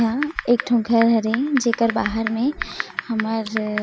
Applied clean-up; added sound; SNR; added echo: none; Typing; 10 dB; none.